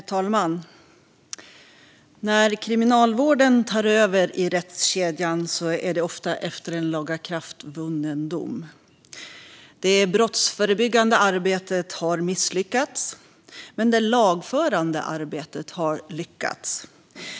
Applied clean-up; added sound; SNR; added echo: none; none; none; none.